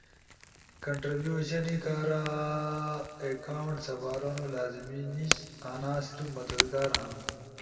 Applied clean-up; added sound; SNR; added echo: none; Crack / Crackle; 5 dB; reverberation time 2.4 s.